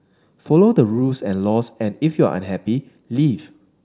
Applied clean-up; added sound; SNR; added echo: none; none; none; none.